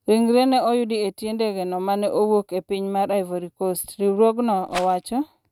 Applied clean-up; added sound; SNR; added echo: neural mask model RNNoise.